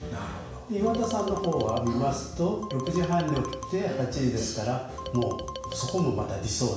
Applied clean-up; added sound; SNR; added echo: none; Marimba, xylophone; 11 dB; reverberation time 0.7 s.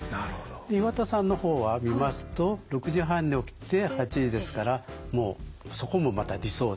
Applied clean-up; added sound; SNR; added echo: none; none; none; none.